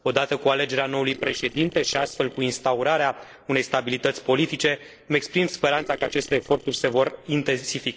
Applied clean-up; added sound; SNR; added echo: neural separator model SepFormer DNS4.